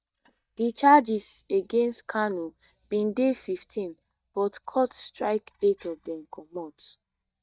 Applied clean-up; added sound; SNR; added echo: neural mask model DeepFilterNet 3.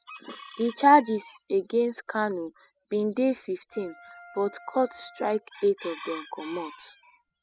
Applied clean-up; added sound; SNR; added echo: classical method spectral subtraction.